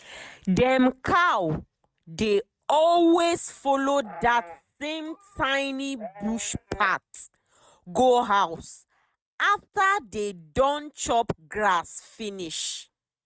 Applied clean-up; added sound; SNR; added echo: neural mask model RNNoise.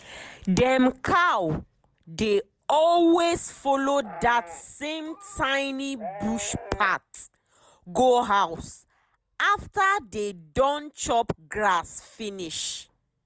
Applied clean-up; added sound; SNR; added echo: none; Livestock, farm animals, working animals; 15 dB; none.